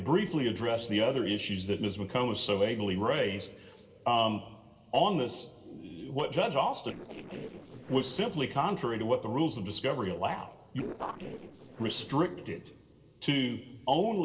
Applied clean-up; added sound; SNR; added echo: neural separator model SepFormer DNS4.